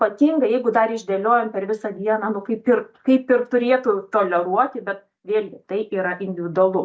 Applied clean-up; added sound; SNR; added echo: none; none; none; none.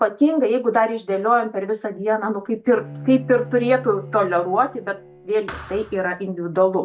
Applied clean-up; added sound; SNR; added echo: none; Thump, thud + Bowed string instrument; 17 dB; none.